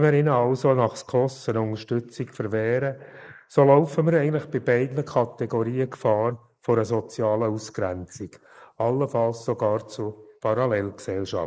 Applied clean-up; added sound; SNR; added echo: neural mask model Resemble Enhance denoiser.